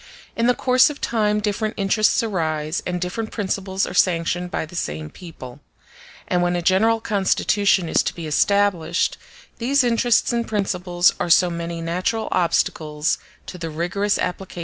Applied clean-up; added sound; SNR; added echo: none; Fireworks; 18 dB; none.